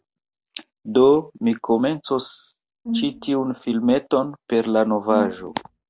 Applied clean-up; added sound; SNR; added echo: none; Brass instrument; 7 dB; none.